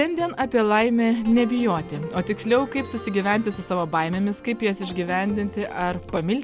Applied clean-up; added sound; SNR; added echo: none; none; none; none.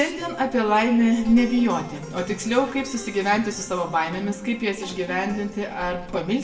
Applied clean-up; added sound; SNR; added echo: none; none; none; reverberation time 0.7 s.